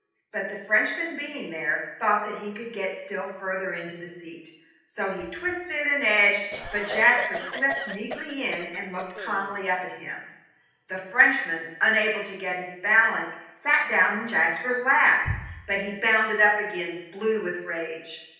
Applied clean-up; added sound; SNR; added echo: none; Cough; 10 dB; reverberation time 0.8 s.